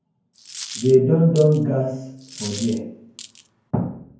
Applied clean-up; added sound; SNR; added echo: none; Coin (dropping); 17 dB; reverberation time 0.9 s.